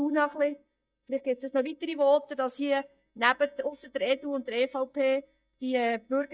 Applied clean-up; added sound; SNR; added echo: neural mask model DeepFilterNet 3.